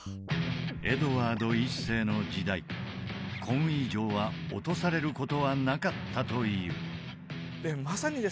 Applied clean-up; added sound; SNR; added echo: none; Guitar; 11 dB; none.